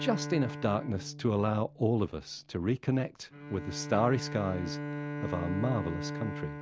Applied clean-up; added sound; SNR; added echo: none; Bowed string instrument; 8 dB; none.